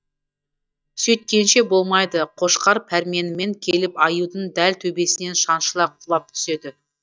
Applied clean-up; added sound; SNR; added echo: neural mask model DeepFilterNet 3.